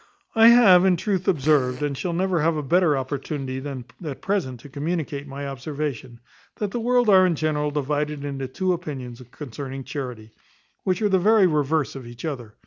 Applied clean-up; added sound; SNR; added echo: none; Fart; 19 dB; none.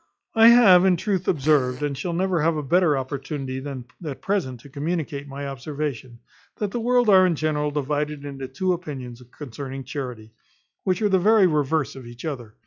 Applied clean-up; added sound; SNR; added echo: classical method log-MMSE.